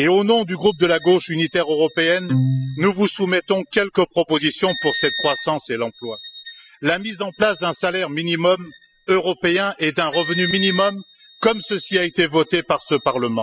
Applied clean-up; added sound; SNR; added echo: classical method spectral subtraction.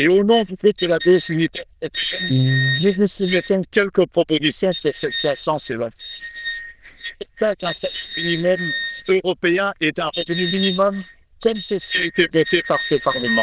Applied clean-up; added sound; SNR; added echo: neural diffusion model UNIVERSE++.